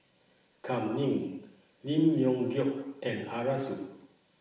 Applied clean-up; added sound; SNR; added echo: none; none; none; reverberation time 0.9 s.